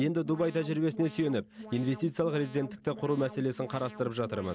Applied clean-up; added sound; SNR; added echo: none; Alarm; 15 dB; none.